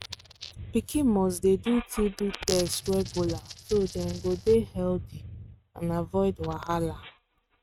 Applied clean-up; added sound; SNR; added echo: neural mask model RNNoise.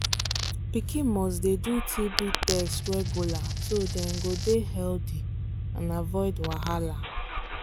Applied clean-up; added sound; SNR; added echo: none; Engine starting / Car + Coin (dropping); 0 dB; none.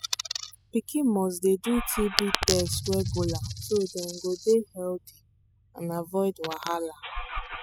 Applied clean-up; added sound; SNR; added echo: classical method spectral subtraction.